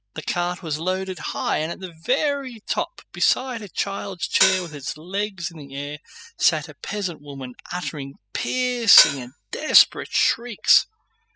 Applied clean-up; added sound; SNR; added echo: classical method spectral subtraction.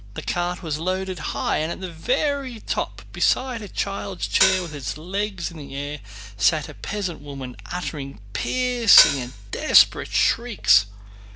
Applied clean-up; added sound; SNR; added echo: none; Hi-hat; 0 dB; none.